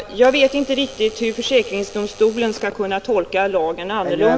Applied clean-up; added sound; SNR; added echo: none; Alarm / Door; 12 dB; none.